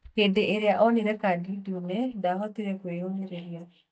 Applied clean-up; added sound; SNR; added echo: neural mask model DeepFilterNet 3.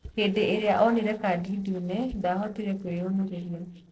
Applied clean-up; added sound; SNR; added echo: neural separator model SepFormer DNS4.